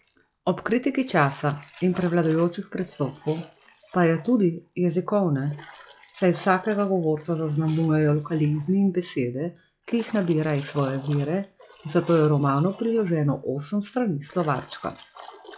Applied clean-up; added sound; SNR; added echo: classical method log-MMSE.